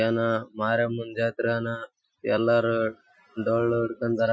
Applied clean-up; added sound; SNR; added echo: classical method Wiener filter.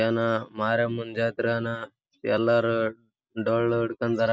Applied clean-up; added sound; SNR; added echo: none; none; none; none.